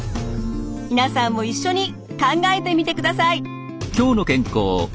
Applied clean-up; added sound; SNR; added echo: none; none; none; none.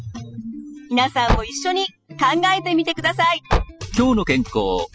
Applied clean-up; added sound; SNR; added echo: classical method spectral subtraction.